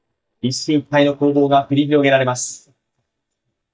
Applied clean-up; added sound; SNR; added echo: neural mask model DeepFilterNet 3.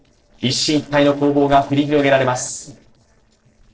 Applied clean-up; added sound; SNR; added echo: neural separator model SepFormer DNS4.